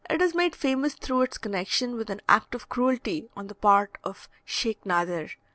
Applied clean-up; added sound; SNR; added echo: none; none; none; none.